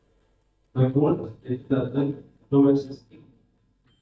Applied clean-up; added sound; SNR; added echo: neural mask model DeepFilterNet 3.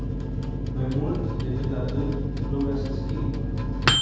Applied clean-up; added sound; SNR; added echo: none; Microwave oven; -5 dB; reverberation time 1.2 s.